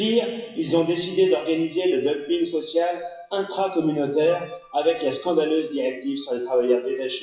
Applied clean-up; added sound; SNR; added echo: classical method WPE with log-MMSE.